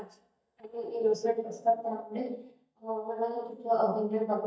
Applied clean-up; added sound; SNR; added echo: neural mask model DeepFilterNet 3.